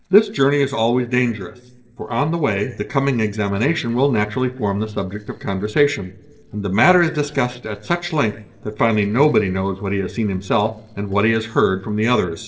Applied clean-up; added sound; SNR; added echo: neural separator model SepFormer DNS4.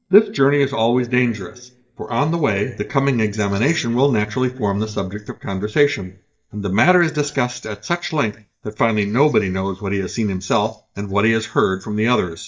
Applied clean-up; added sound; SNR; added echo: neural mask model DeepFilterNet 3.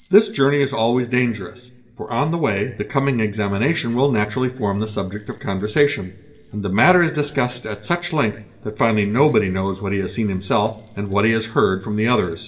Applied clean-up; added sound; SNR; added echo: none; Rattle; 10 dB; reverberation time 0.8 s.